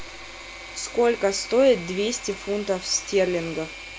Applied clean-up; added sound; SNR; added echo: none; Engine / Mechanisms; 14 dB; none.